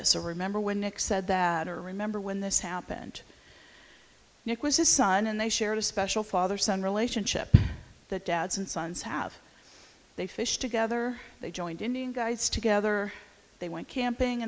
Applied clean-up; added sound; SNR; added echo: none; none; none; none.